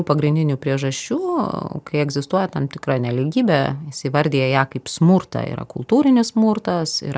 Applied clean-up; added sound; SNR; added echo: none; none; none; none.